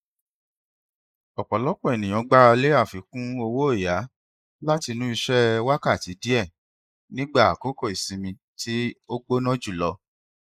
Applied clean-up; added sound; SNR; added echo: neural mask model Resemble Enhance denoiser.